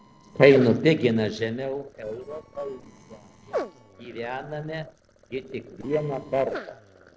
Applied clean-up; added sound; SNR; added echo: neural separator model SepFormer DNS4.